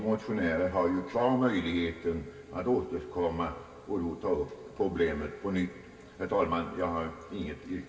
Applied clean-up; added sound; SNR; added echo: none; none; none; reverberation time 0.2 s.